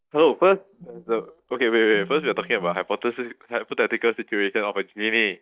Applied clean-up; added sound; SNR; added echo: neural mask model DeepFilterNet 3.